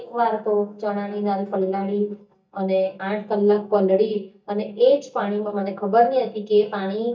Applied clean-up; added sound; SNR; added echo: neural mask model DeepFilterNet 3.